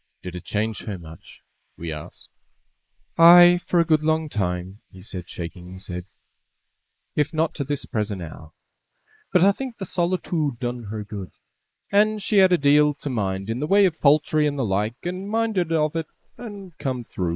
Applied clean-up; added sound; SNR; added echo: neural mask model Resemble Enhance denoiser.